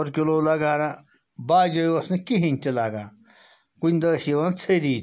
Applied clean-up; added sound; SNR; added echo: none; none; none; none.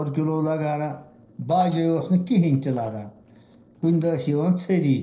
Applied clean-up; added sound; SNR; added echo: neural separator model SepFormer DNS4.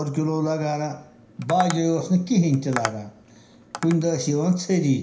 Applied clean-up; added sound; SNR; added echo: none; Tap; 13 dB; reverberation time 0.5 s.